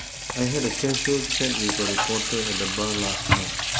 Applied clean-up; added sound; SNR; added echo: none; Sink (filling or washing) / Water tap, faucet; -2 dB; none.